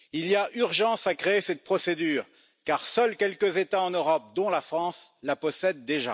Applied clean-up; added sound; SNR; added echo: none; none; none; none.